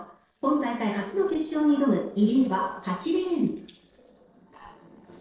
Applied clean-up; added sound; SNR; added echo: neural separator model SepFormer DNS4.